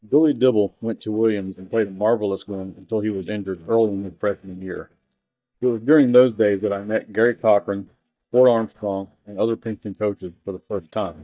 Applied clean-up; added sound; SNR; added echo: neural mask model DeepFilterNet 3.